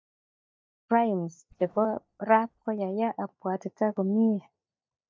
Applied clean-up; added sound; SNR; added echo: neural mask model DeepFilterNet 3.